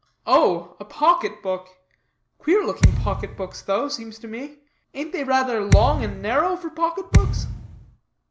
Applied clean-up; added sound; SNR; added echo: none; Thump, thud; -3 dB; none.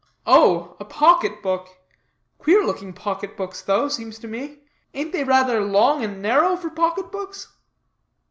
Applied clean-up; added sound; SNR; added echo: none; none; none; none.